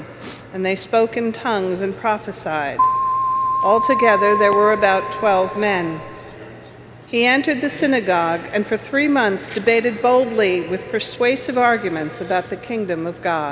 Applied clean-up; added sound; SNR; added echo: none; Keyboard (musical); 1 dB; none.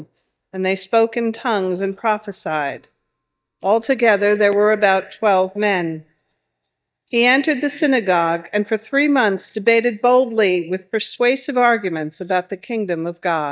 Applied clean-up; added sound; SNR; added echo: neural mask model DeepFilterNet 3.